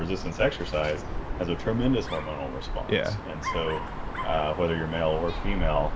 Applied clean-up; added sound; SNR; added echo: none; Dog; 3 dB; none.